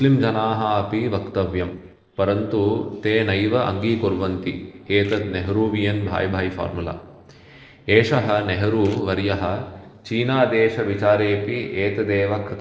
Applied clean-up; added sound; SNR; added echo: neural separator model SepFormer DNS4.